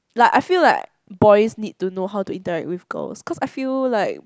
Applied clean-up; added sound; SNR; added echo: none; none; none; none.